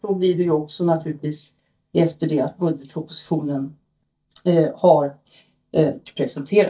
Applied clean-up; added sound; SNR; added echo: neural mask model DeepFilterNet 3.